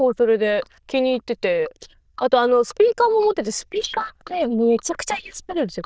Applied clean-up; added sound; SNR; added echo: neural diffusion model UNIVERSE++.